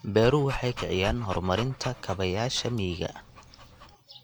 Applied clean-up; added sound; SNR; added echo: none; Dog; 12 dB; none.